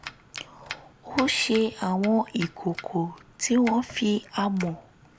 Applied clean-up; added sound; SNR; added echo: none; Domestic sounds, home sounds; 15 dB; none.